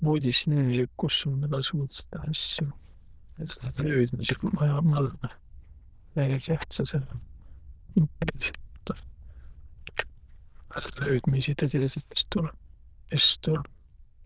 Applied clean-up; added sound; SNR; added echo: neural diffusion model UNIVERSE++.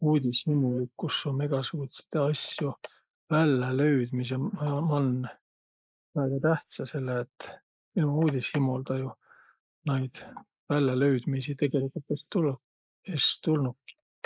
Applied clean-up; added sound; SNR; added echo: neural mask model Resemble Enhance denoiser.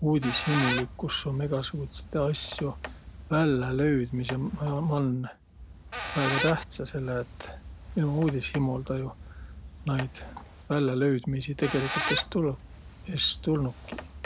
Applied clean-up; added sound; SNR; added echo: none; Squeak; 9 dB; none.